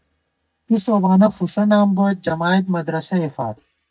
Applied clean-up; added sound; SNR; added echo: neural mask model DeepFilterNet 3.